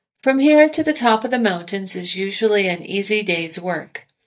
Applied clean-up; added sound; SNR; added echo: neural mask model DeepFilterNet 3.